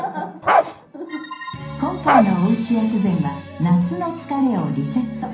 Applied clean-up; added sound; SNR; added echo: none; Bark; 0 dB; reverberation time 0.6 s.